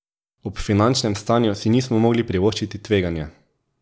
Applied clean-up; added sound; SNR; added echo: none; none; none; none.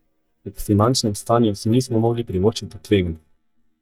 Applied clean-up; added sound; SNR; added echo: neural mask model DeepFilterNet 3.